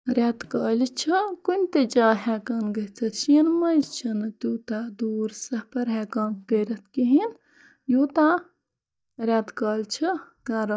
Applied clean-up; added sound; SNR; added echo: neural mask model DeepFilterNet 3.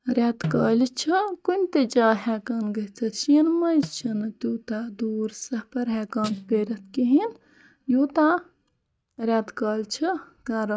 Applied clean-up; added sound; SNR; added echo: neural mask model RNNoise.